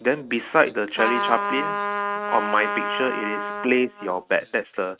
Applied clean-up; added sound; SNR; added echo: neural mask model RNNoise.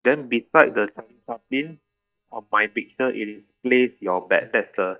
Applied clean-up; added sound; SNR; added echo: neural mask model DeepFilterNet 3.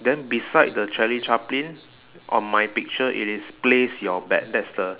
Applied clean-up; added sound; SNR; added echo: none; none; none; none.